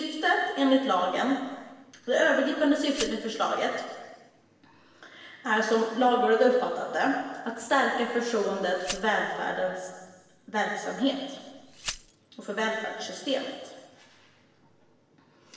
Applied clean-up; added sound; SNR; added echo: none; Glass; 15 dB; reverberation time 1.3 s.